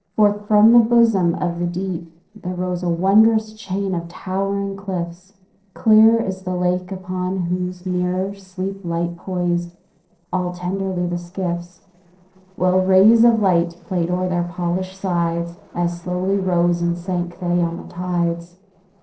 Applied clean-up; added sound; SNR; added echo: neural separator model SepFormer DNS4.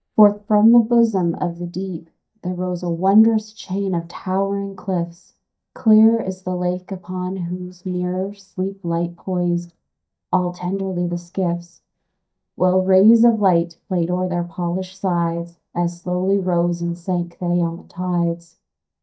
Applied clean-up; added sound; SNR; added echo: neural mask model DeepFilterNet 3.